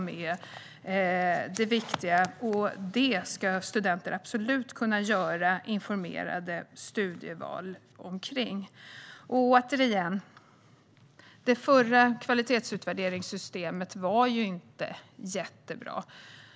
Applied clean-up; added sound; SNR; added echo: none; none; none; none.